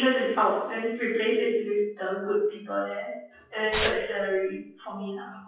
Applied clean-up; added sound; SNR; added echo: classical method WPE with log-MMSE.